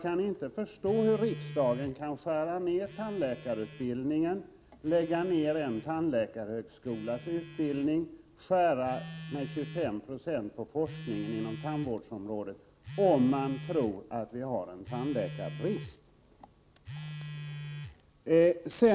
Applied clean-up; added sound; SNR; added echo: none; Telephone; 14 dB; none.